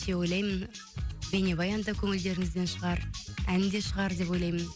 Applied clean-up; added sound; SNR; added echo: none; none; none; none.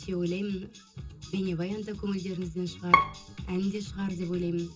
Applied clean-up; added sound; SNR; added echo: none; Bowed string instrument; -3 dB; reverberation time 0.2 s.